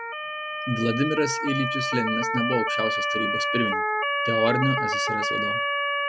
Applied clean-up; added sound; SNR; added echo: none; Motor vehicle (road) / Siren; -2 dB; none.